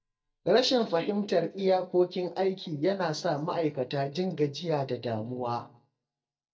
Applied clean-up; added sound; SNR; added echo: neural mask model DeepFilterNet 3.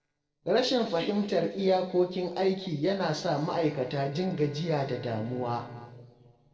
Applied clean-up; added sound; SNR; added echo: neural separator model SepFormer DNS4.